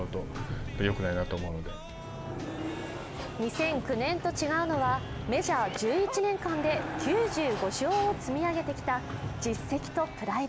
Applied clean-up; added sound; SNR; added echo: none; Sliding door; 8 dB; none.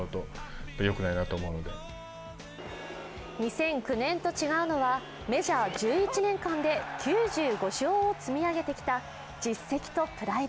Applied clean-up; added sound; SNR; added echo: none; none; none; none.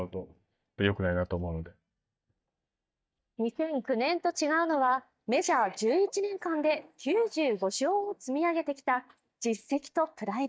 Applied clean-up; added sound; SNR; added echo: neural mask model DeepFilterNet 3.